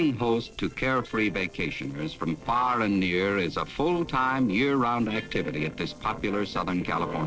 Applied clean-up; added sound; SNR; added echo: neural separator model SepFormer DNS4.